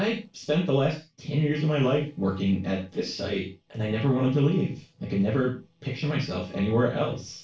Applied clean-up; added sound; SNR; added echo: neural separator model SepFormer DNS4.